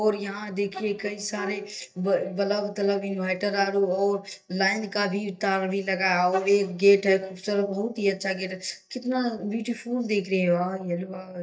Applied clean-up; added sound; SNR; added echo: neural mask model DeepFilterNet 3.